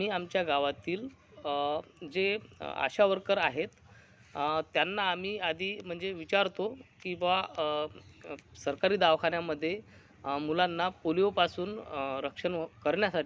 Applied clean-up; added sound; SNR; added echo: none; none; none; none.